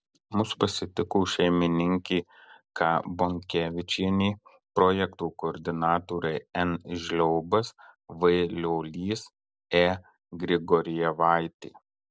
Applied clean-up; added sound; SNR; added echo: none; none; none; none.